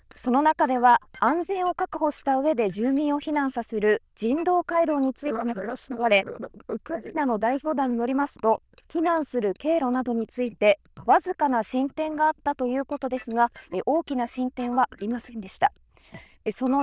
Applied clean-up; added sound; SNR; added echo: neural diffusion model UNIVERSE++.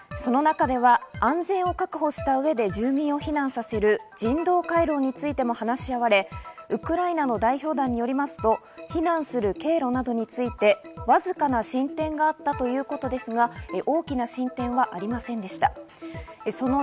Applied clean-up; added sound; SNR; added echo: none; none; none; none.